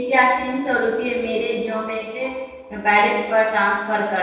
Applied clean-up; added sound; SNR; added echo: none; none; none; reverberation time 1.2 s.